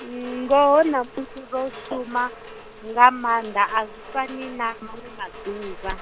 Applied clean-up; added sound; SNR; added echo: none; Rain; 15 dB; none.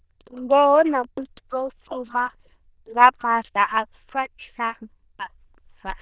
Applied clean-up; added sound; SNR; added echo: neural diffusion model UNIVERSE++.